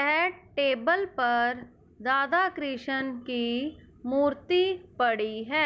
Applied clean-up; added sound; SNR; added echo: none; none; none; none.